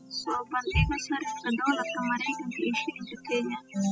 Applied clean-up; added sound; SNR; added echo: classical method spectral subtraction.